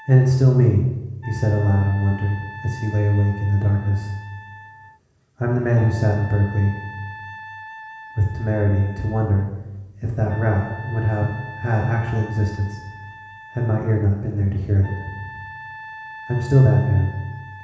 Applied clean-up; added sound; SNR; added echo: none; Wind instrument, woodwind instrument; 18 dB; reverberation time 1.1 s.